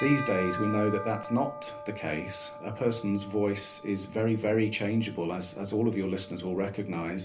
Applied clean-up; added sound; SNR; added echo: none; Bell; 11 dB; reverberation time 0.3 s.